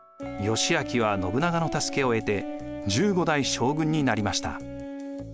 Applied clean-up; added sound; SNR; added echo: none; none; none; none.